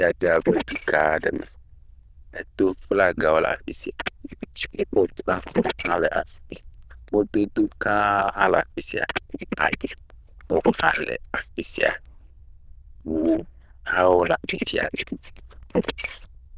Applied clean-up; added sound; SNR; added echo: neural diffusion model UNIVERSE++.